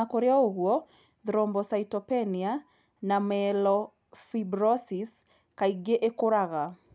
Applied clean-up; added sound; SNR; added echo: none; none; none; none.